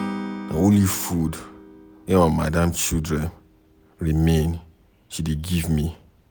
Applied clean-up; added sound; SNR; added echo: none; Acoustic guitar / Strum; 15 dB; none.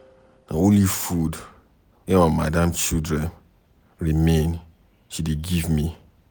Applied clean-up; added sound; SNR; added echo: none; none; none; none.